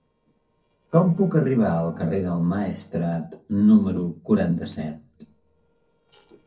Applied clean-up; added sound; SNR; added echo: neural separator model SepFormer DNS4.